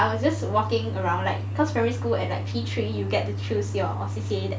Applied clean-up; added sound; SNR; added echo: none; none; none; none.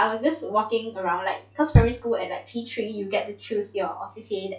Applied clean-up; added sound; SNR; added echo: classical method log-MMSE.